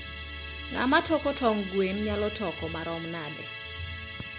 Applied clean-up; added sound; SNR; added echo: none; Musical instrument; 10 dB; none.